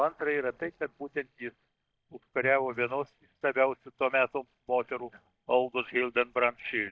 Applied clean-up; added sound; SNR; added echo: neural mask model DeepFilterNet 3.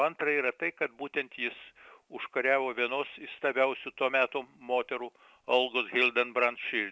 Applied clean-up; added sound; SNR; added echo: none; none; none; none.